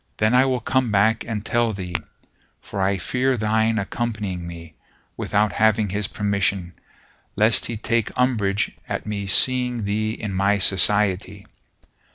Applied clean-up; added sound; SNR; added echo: none; Tap / Glass; 14 dB; none.